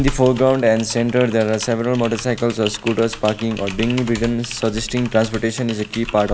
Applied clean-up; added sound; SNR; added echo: none; Typing; 12 dB; none.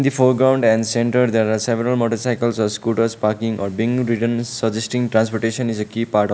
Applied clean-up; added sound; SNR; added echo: none; none; none; none.